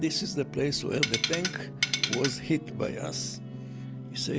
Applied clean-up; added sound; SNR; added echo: none; Tools; 0 dB; none.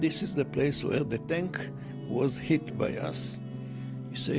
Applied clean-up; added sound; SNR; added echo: none; none; none; none.